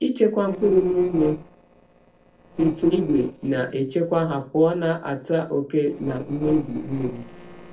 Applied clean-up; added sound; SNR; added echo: neural separator model SepFormer DNS4.